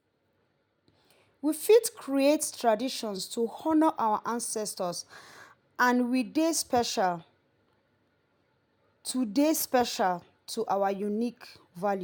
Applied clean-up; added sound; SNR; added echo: none; none; none; none.